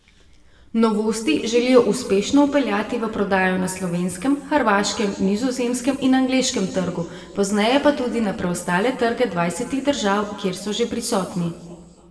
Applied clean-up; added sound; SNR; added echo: none; none; none; reverberation time 1.5 s.